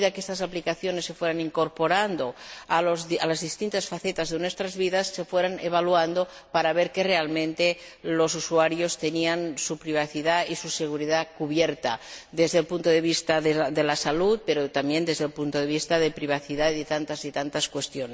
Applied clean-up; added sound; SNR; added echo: none; none; none; none.